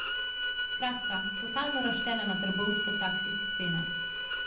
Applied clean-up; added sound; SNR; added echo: none; Bowed string instrument; -4 dB; reverberation time 0.6 s.